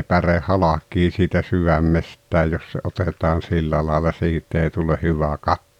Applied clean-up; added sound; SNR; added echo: none; none; none; none.